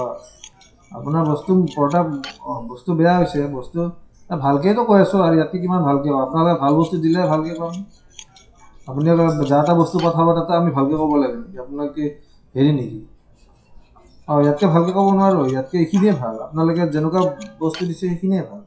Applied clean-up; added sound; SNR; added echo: classical method WPE with log-MMSE.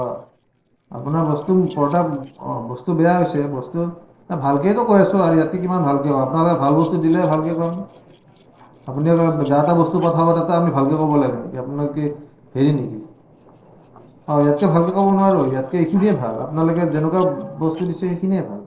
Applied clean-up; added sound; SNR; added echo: neural separator model SepFormer DNS4.